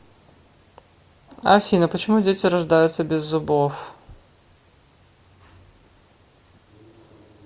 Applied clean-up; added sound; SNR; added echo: none; none; none; none.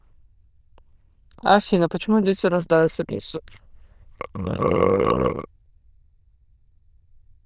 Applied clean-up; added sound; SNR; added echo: neural diffusion model UNIVERSE++.